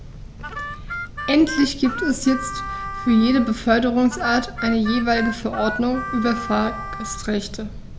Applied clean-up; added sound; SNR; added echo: none; Harmonica; 10 dB; none.